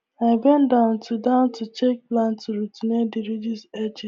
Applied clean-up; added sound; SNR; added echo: none; none; none; none.